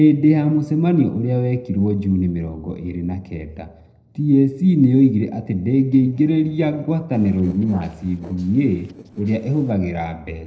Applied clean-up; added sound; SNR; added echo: neural separator model SepFormer DNS4.